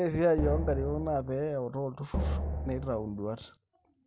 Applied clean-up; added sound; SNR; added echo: none; Drum; 3 dB; none.